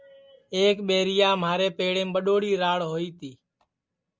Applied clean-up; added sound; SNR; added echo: none; none; none; none.